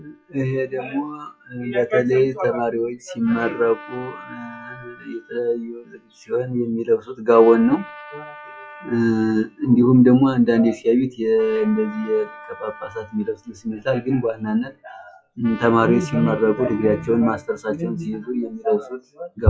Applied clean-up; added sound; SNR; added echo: classical method log-MMSE.